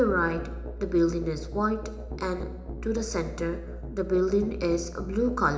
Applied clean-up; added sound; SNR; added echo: none; Musical instrument; 9 dB; reverberation time 0.8 s.